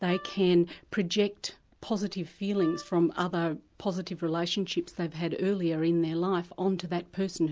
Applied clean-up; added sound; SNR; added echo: none; Wind instrument, woodwind instrument; 18 dB; none.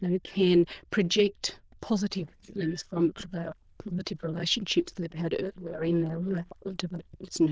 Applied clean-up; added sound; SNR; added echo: neural diffusion model UNIVERSE++.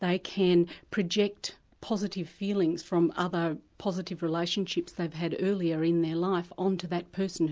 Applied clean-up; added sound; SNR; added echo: none; none; none; none.